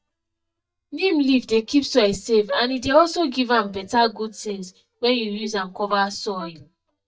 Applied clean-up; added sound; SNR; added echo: neural mask model DeepFilterNet 3.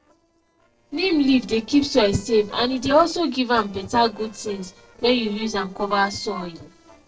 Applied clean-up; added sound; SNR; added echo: neural separator model SepFormer DNS4.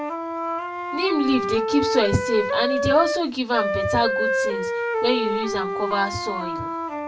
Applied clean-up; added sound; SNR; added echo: none; Wind instrument, woodwind instrument; 1 dB; reverberation time 0.2 s.